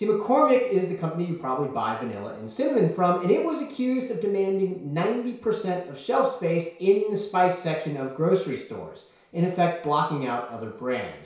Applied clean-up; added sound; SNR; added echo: none; none; none; reverberation time 0.6 s.